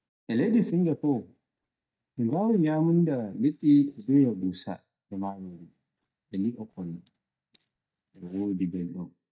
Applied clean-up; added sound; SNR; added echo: neural mask model DeepFilterNet 3.